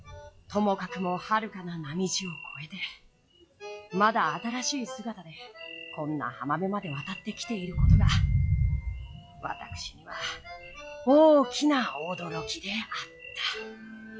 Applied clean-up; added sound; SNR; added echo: classical method log-MMSE.